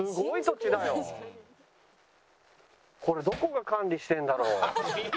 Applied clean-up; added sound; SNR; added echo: none; Hammer; 14 dB; none.